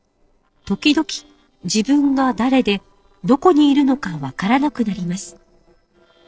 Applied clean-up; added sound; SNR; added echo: neural separator model SepFormer DNS4.